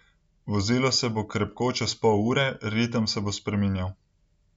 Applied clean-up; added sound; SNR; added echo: none; none; none; none.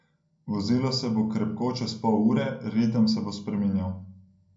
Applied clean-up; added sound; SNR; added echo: none; none; none; reverberation time 0.6 s.